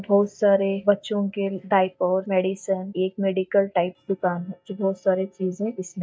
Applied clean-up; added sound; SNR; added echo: neural mask model DeepFilterNet 3.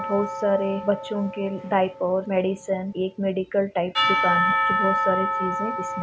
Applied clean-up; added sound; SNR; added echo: none; Church bell / Percussion; 1 dB; none.